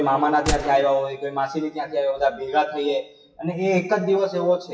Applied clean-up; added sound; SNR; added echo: classical method WPE with log-MMSE.